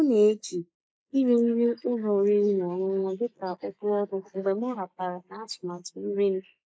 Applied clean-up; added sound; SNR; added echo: neural mask model Resemble Enhance denoiser.